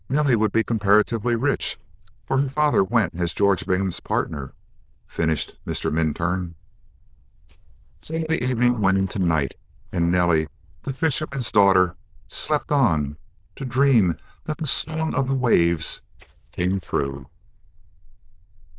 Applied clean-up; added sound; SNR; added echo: neural diffusion model UNIVERSE++.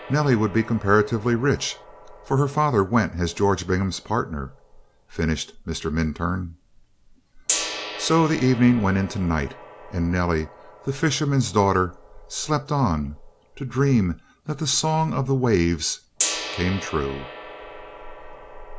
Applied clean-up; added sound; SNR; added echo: none; Gong; 13 dB; none.